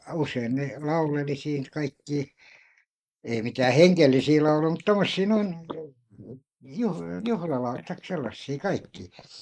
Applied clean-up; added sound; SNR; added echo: neural mask model Resemble Enhance denoiser.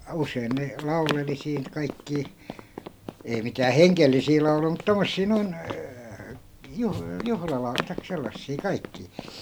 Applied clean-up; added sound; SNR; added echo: none; Run; 13 dB; none.